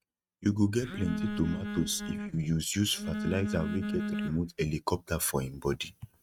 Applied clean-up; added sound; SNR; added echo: neural mask model RNNoise.